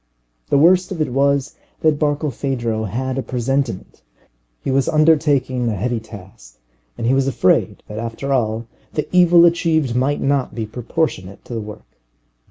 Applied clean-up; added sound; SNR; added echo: none; none; none; none.